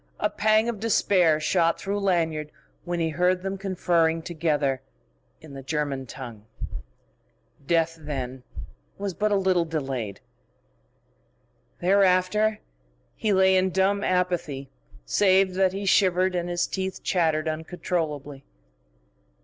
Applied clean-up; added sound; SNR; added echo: none; none; none; none.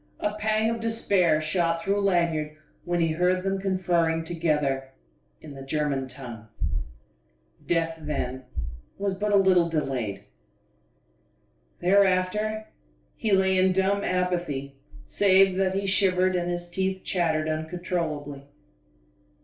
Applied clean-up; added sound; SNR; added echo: none; none; none; reverberation time 0.3 s.